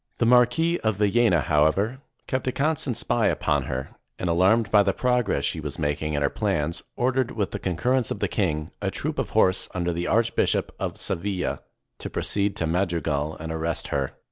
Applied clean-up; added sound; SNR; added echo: none; none; none; none.